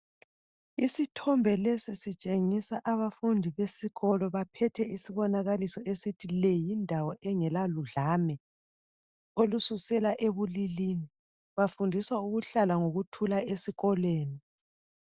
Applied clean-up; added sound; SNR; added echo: none; none; none; none.